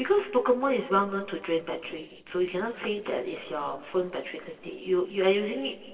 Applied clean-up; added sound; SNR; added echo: neural separator model SepFormer DNS4.